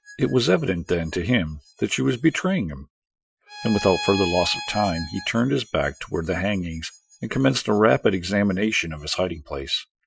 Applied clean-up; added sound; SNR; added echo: classical method Wiener filter.